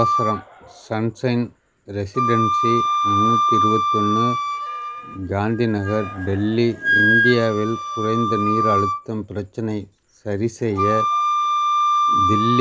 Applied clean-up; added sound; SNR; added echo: none; Wind instrument, woodwind instrument; -1 dB; none.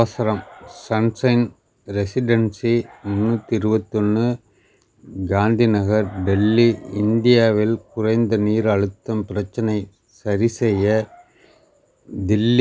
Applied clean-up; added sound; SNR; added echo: none; none; none; none.